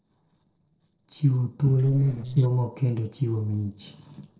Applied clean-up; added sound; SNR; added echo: neural separator model SepFormer DNS4.